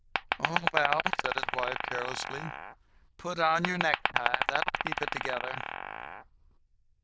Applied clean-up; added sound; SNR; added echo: neural diffusion model UNIVERSE++.